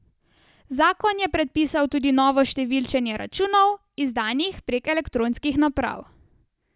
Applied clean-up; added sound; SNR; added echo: none; none; none; none.